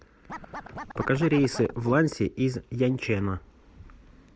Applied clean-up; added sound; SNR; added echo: none; Scratching (performance technique); 12 dB; none.